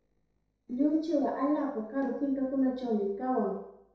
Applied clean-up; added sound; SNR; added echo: neural separator model SepFormer DNS4.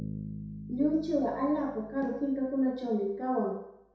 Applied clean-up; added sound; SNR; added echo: none; Bass guitar; 13 dB; reverberation time 0.7 s.